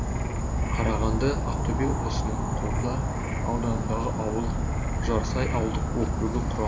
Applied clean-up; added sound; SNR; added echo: none; Insect / Frog; -4 dB; none.